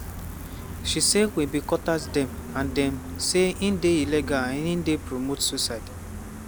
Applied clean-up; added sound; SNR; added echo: none; Gull, seagull; 10 dB; none.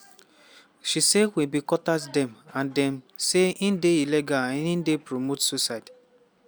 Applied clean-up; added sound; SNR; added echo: none; none; none; none.